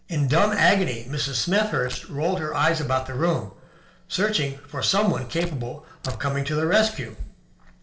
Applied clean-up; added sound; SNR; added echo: neural separator model SepFormer DNS4.